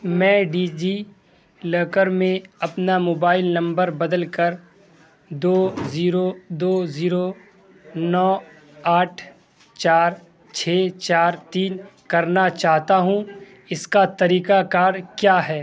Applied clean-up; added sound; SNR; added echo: none; none; none; none.